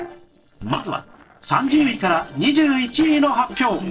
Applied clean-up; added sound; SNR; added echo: neural separator model SepFormer DNS4.